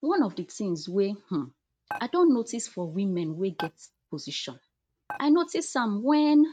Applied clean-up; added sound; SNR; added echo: neural mask model RNNoise.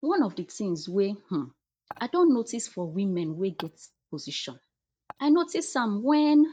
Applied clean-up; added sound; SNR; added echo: neural mask model DeepFilterNet 3.